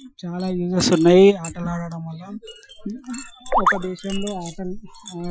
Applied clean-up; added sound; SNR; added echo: classical method Wiener filter.